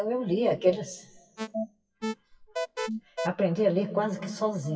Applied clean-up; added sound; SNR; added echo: classical method WPE with log-MMSE.